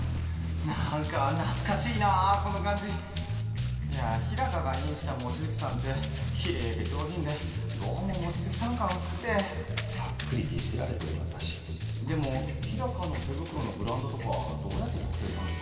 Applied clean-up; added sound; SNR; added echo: none; Run; 12 dB; reverberation time 2.4 s.